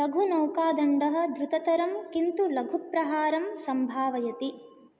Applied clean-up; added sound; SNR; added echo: none; none; none; none.